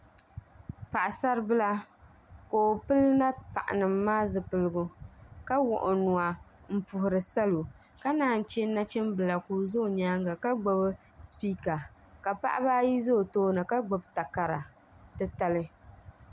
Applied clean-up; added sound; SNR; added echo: none; none; none; none.